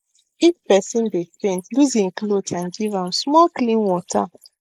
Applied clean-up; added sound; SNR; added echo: neural mask model Resemble Enhance denoiser.